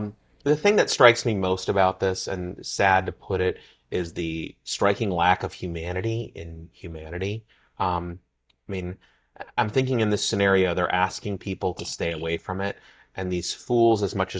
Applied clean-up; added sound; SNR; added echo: neural mask model DeepFilterNet 3.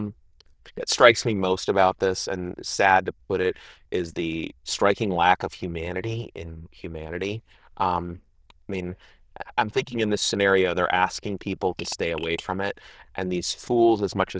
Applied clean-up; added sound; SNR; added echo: neural diffusion model UNIVERSE++.